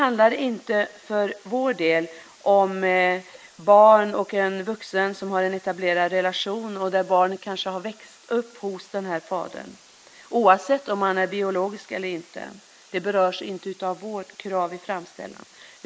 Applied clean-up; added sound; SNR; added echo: neural mask model Resemble Enhance denoiser.